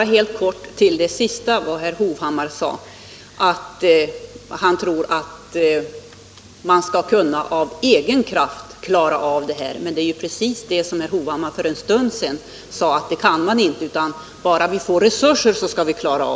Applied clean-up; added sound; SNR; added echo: none; none; none; none.